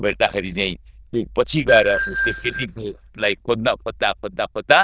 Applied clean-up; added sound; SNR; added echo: neural diffusion model UNIVERSE++.